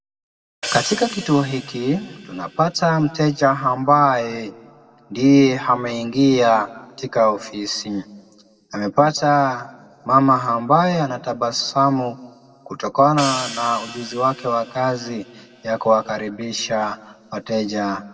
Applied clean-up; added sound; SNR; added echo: none; Hi-hat; 14 dB; reverberation time 1.2 s.